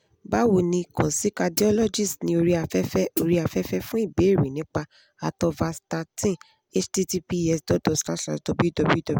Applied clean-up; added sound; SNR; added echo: none; Hi-hat; 10 dB; none.